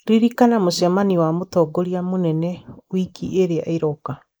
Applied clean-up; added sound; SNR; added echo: neural mask model Resemble Enhance denoiser.